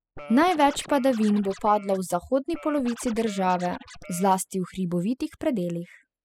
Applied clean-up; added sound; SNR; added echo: classical method spectral subtraction.